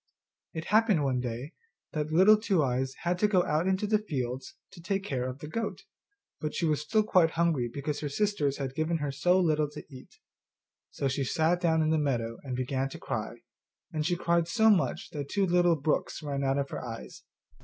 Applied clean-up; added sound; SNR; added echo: none; none; none; none.